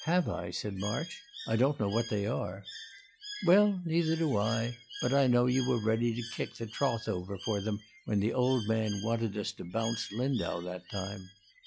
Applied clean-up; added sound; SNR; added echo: classical method log-MMSE.